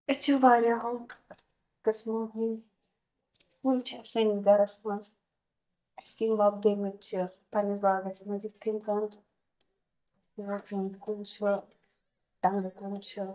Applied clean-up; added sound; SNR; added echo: neural mask model DeepFilterNet 3.